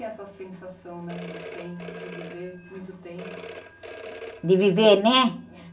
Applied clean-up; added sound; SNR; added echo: none; Telephone; 15 dB; reverberation time 0.2 s.